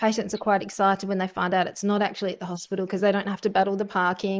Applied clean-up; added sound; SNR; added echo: neural mask model Resemble Enhance denoiser.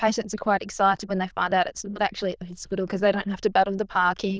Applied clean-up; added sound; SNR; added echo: neural diffusion model UNIVERSE++.